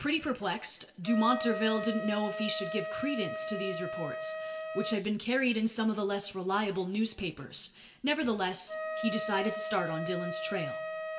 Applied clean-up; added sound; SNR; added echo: none; Wind instrument, woodwind instrument; 7 dB; reverberation time 0.8 s.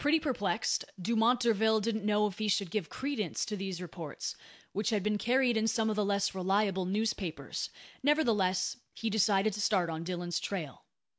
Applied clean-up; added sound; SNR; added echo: none; none; none; none.